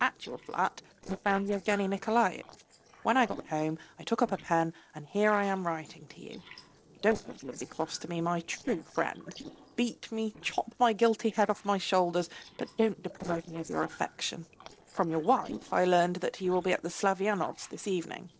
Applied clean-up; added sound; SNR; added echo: neural separator model SepFormer DNS4.